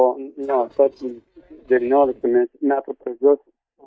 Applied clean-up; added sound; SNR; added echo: neural mask model DeepFilterNet 3.